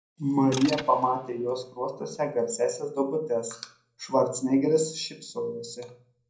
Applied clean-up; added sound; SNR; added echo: none; Mechanisms; 14 dB; reverberation time 0.5 s.